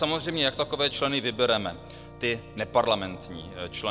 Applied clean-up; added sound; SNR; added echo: none; Organ; 17 dB; none.